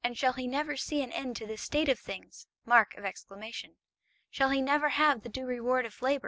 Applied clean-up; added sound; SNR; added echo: none; none; none; none.